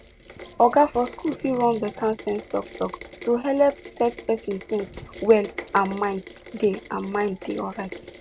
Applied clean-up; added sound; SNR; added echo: none; Rain; 15 dB; none.